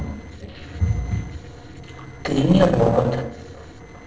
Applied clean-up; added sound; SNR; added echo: neural separator model SepFormer DNS4.